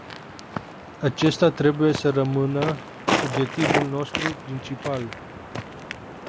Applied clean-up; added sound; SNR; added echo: none; Walk, footsteps; 5 dB; none.